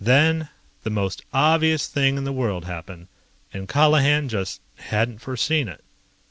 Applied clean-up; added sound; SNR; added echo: none; none; none; none.